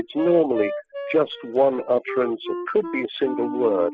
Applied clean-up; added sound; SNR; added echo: classical method spectral subtraction.